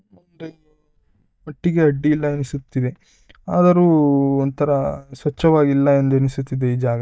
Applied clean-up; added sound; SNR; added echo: neural mask model DeepFilterNet 3.